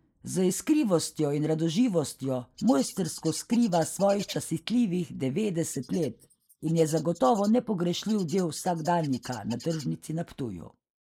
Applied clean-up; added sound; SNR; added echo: neural mask model Resemble Enhance denoiser.